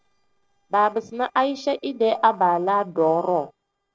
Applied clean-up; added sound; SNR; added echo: neural separator model SepFormer DNS4.